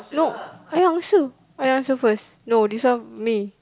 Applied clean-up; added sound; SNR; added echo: none; none; none; none.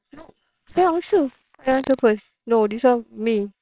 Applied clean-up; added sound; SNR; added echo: neural separator model SepFormer WHAMR!.